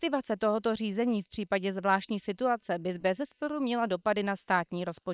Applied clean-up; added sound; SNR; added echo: neural separator model SepFormer WHAM!.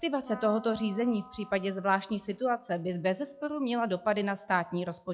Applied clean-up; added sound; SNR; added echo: classical method log-MMSE.